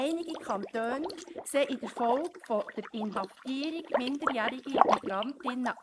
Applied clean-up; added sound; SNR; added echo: neural mask model Resemble Enhance denoiser.